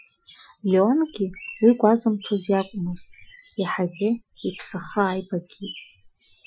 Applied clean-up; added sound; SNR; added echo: classical method Wiener filter.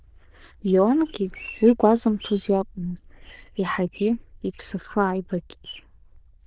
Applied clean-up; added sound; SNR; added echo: neural diffusion model UNIVERSE++.